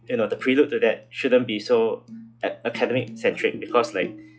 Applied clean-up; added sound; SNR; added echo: classical method log-MMSE.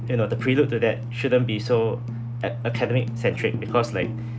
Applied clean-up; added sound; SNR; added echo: none; Tambourine; 15 dB; none.